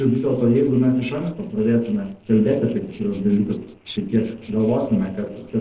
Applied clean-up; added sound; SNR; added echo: neural separator model SepFormer DNS4.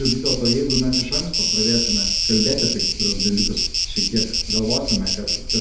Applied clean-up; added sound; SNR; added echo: none; Insect; -2 dB; reverberation time 1.9 s.